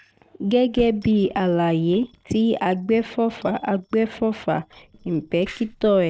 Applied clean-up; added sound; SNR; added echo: neural separator model SepFormer DNS4.